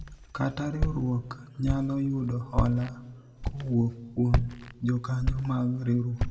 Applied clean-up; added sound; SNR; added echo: none; Walk, footsteps; 4 dB; reverberation time 1.4 s.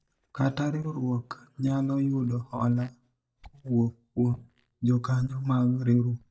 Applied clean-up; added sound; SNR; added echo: neural mask model DeepFilterNet 3.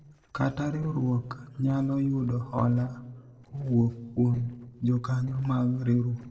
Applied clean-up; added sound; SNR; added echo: neural separator model SepFormer DNS4.